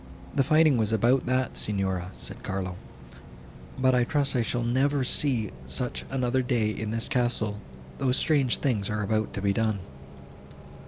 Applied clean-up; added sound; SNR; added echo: none; Bus; 16 dB; none.